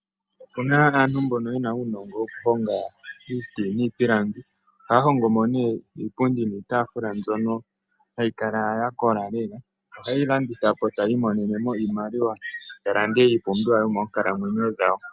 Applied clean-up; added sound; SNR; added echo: none; none; none; none.